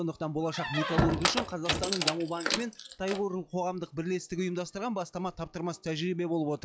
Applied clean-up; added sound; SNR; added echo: classical method log-MMSE.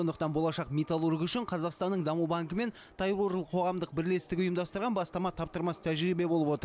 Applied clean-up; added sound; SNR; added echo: none; none; none; none.